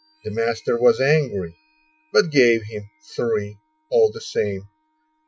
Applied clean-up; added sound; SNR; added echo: classical method Wiener filter.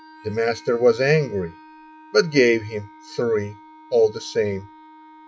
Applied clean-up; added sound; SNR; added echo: classical method log-MMSE.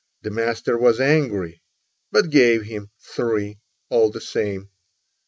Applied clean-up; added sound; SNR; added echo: none; none; none; none.